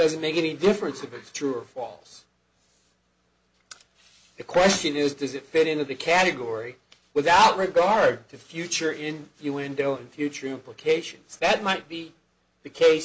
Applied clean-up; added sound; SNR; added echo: none; none; none; none.